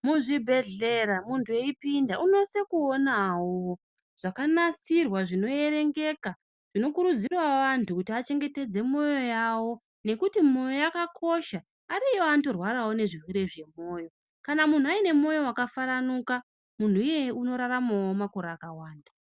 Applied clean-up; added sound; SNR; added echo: none; none; none; none.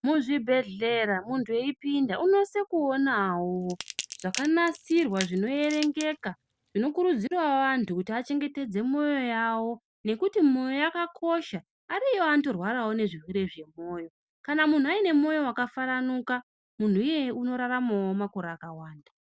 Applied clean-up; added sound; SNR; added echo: none; Crackle / Crushing; 14 dB; none.